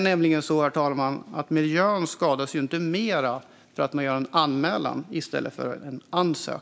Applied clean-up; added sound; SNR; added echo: none; none; none; none.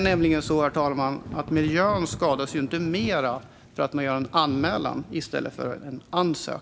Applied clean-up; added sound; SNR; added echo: none; Thunder / Rain; 14 dB; none.